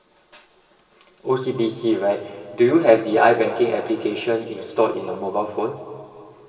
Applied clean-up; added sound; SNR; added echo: none; none; none; reverberation time 2.6 s.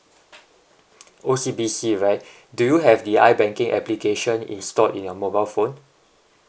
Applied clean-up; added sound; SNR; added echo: none; none; none; none.